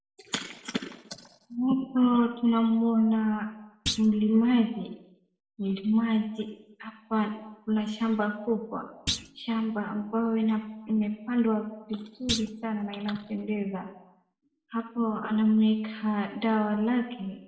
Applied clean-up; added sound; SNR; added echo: none; Thump, thud; 9 dB; reverberation time 0.8 s.